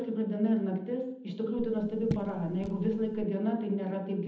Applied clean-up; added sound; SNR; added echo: none; Raindrop / Drip; 10 dB; reverberation time 0.8 s.